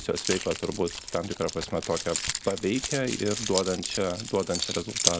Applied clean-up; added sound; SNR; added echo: none; Keys jangling; 4 dB; none.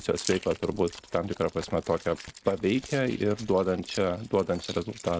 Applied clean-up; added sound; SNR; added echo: neural mask model RNNoise.